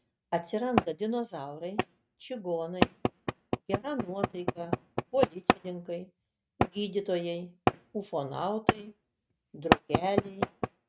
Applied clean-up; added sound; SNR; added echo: neural mask model RNNoise.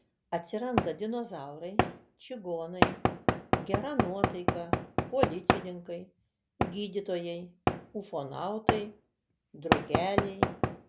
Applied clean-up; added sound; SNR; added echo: none; Knock / Wood; -5 dB; none.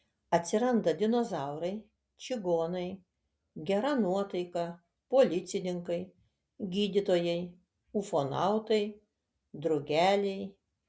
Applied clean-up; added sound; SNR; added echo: none; none; none; none.